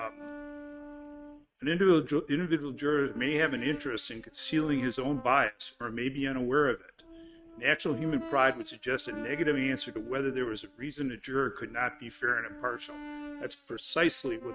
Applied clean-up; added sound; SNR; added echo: neural mask model RNNoise.